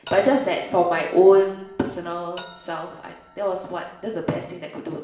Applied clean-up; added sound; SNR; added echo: none; Bell; 18 dB; reverberation time 0.7 s.